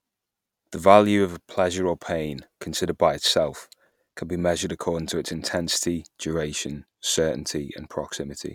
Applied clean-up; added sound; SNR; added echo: none; none; none; none.